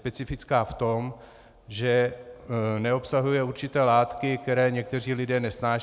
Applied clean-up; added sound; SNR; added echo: none; none; none; none.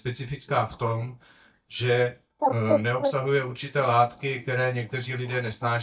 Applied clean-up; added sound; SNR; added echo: neural mask model DeepFilterNet 3.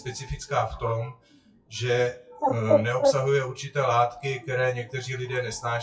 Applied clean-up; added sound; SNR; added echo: classical method WPE with log-MMSE.